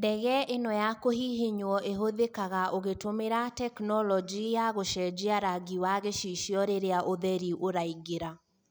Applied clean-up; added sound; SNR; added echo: none; none; none; none.